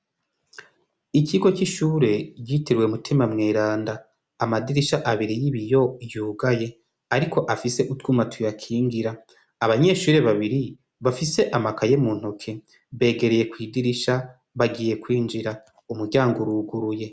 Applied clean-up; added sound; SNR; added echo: none; none; none; none.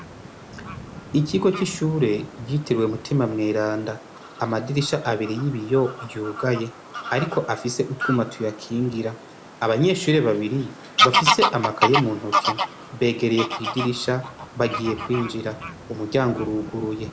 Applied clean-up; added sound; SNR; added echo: none; Bird vocalization, bird call, bird song / Fowl; 5 dB; none.